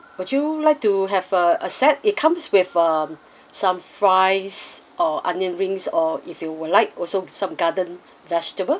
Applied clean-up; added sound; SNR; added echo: none; none; none; none.